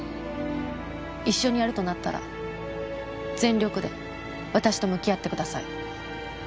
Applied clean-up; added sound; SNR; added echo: none; none; none; none.